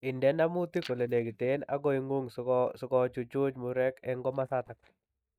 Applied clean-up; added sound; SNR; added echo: neural mask model DeepFilterNet 3.